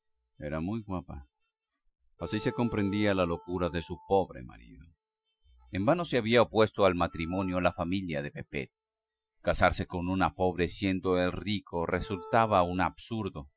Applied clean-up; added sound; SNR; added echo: classical method Wiener filter.